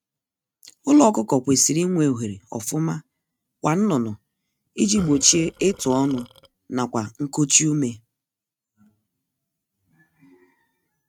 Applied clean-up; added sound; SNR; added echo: neural mask model RNNoise.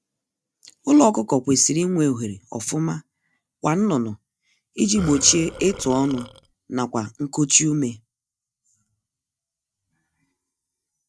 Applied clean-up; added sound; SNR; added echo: neural mask model DeepFilterNet 3.